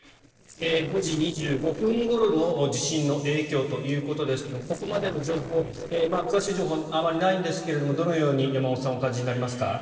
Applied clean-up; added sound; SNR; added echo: neural separator model SepFormer DNS4.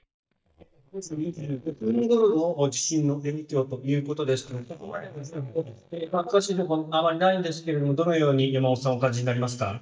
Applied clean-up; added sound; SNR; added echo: neural mask model DeepFilterNet 3.